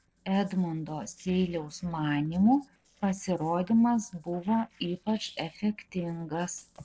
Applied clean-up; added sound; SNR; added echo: neural separator model SepFormer DNS4.